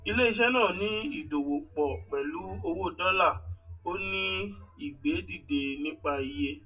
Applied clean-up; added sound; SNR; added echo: none; none; none; reverberation time 0.2 s.